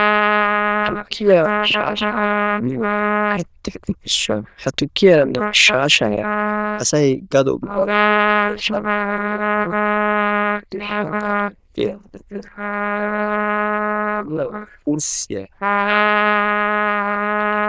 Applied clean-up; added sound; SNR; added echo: neural diffusion model UNIVERSE++.